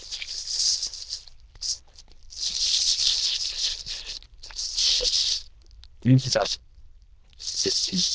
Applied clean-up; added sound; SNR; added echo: neural diffusion model UNIVERSE++.